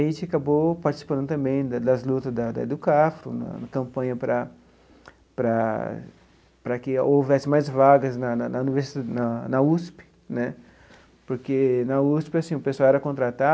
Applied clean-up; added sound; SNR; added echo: none; none; none; none.